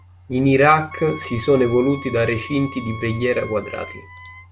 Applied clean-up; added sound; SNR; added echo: none; Wind instrument, woodwind instrument; 17 dB; none.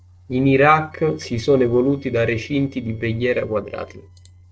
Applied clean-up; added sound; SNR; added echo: neural separator model SepFormer DNS4.